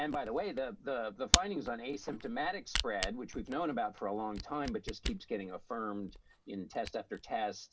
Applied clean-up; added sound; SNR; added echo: none; Camera; 3 dB; reverberation time 0.3 s.